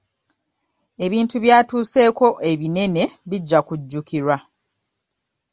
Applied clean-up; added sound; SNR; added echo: none; none; none; none.